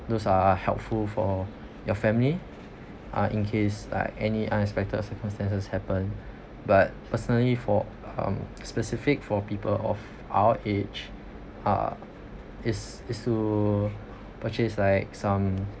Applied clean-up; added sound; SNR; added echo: none; none; none; none.